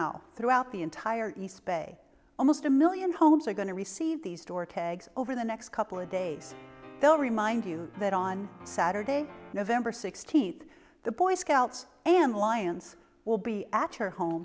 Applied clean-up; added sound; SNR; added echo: none; Piano; 19 dB; none.